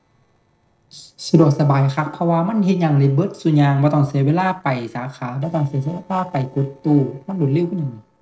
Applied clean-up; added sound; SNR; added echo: neural separator model SepFormer DNS4.